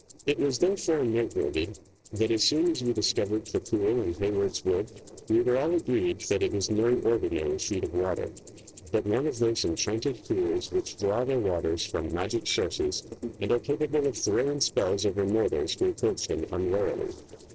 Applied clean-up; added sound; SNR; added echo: neural separator model SepFormer DNS4.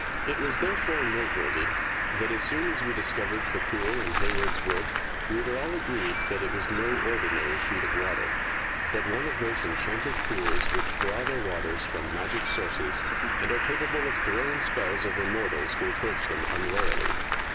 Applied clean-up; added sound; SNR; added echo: none; Cricket; -5 dB; none.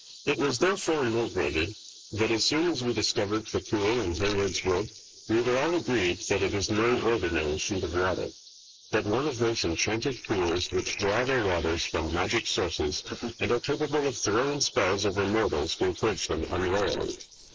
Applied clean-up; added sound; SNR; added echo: neural mask model Resemble Enhance denoiser.